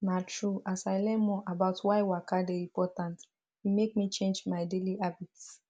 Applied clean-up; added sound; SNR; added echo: none; none; none; none.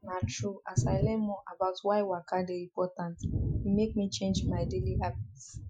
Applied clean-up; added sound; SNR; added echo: classical method Wiener filter.